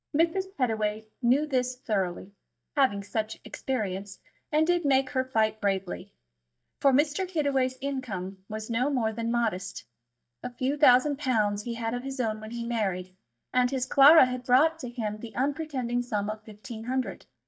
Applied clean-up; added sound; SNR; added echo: neural mask model DeepFilterNet 3.